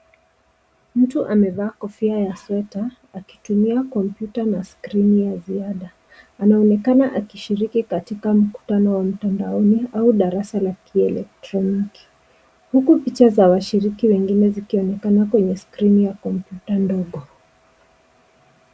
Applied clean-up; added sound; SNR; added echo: none; none; none; none.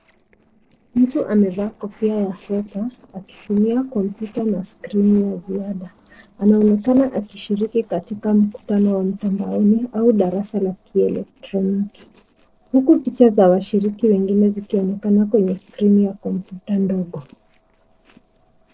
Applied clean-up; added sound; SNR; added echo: neural separator model SepFormer DNS4.